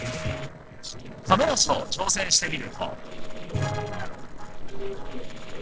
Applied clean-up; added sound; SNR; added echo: neural separator model SepFormer DNS4.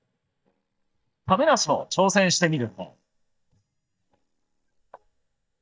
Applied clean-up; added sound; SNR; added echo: neural mask model DeepFilterNet 3.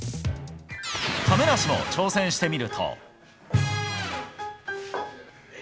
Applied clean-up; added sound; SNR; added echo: none; none; none; none.